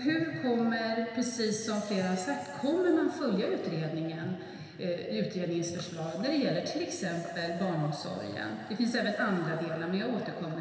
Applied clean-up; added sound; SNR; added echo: none; none; none; reverberation time 2.5 s.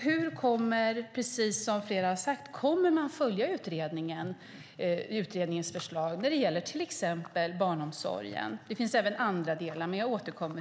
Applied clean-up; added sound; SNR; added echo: none; none; none; none.